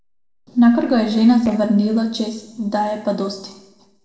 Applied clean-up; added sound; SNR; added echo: neural separator model SepFormer DNS4.